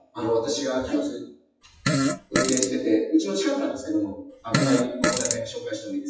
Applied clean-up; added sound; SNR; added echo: classical method WPE with log-MMSE.